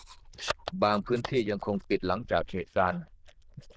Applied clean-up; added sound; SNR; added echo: neural diffusion model UNIVERSE++.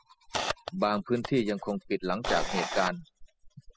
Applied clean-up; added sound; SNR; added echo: classical method spectral subtraction.